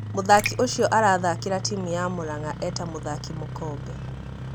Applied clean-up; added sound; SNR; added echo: none; Raindrop + Engine starting; 8 dB; none.